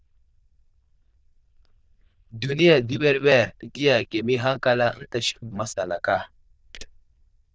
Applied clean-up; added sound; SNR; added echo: neural diffusion model UNIVERSE++.